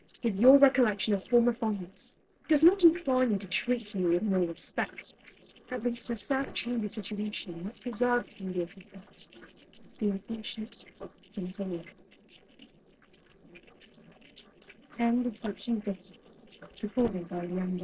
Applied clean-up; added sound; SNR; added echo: neural separator model SepFormer DNS4.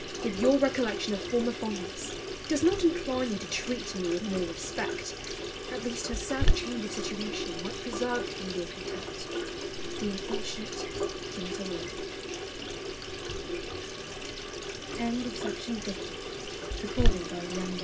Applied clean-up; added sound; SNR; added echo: none; Sink (filling or washing) / Water tap, faucet; -1 dB; reverberation time 0.4 s.